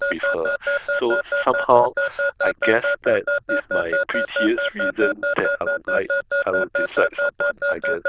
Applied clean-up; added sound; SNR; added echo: neural diffusion model UNIVERSE++.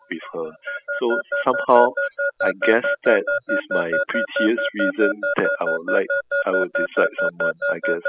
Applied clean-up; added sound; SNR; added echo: classical method spectral subtraction.